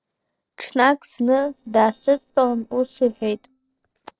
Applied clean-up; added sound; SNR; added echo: neural separator model SepFormer DNS4.